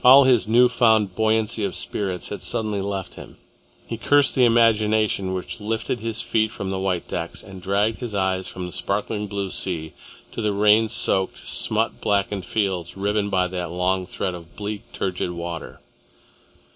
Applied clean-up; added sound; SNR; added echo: none; none; none; none.